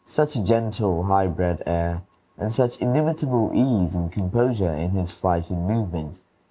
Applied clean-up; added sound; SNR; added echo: none; none; none; none.